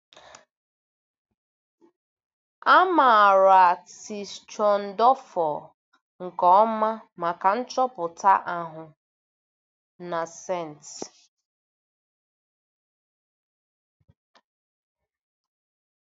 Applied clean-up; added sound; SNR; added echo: none; none; none; none.